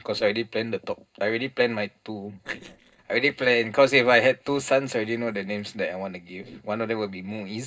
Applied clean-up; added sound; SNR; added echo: neural separator model SepFormer DNS4.